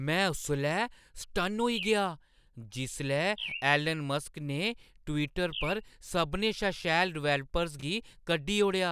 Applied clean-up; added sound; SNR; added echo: none; Bird; 13 dB; none.